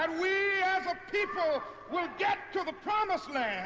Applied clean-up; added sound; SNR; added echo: none; none; none; none.